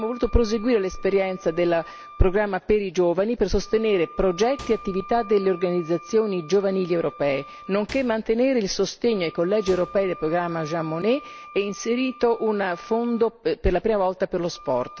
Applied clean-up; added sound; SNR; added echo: none; Wind instrument, woodwind instrument + Microwave oven; 19 dB; none.